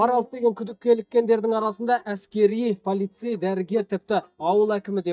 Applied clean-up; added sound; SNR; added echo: neural mask model DeepFilterNet 3.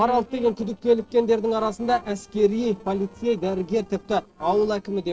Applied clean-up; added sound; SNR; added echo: neural separator model SepFormer DNS4.